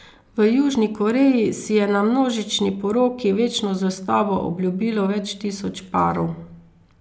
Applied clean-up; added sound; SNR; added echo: none; none; none; none.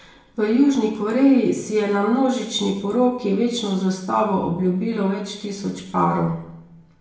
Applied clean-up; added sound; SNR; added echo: none; none; none; reverberation time 0.8 s.